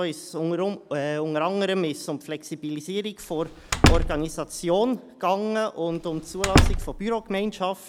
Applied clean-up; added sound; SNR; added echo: none; Slam; -3 dB; none.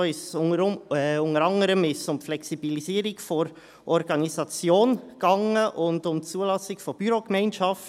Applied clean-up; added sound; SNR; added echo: none; none; none; none.